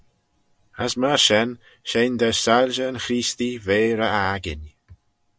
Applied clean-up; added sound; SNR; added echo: none; none; none; none.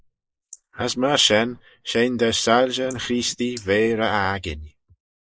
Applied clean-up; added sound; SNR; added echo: neural mask model Resemble Enhance denoiser.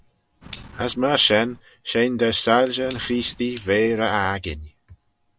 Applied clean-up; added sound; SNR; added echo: none; Clock; 19 dB; none.